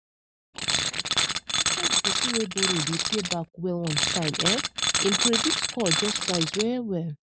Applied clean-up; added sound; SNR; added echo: none; Tools; -4 dB; none.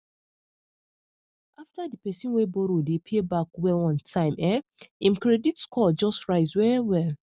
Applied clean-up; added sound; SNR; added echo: none; none; none; none.